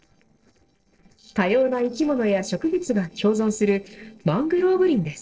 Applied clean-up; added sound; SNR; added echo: neural separator model SepFormer DNS4.